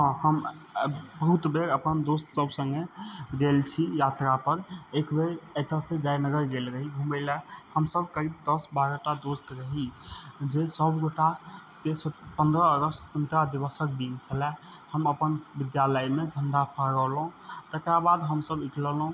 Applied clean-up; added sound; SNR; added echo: none; none; none; none.